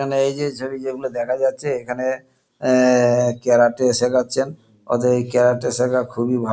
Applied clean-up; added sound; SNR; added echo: none; none; none; none.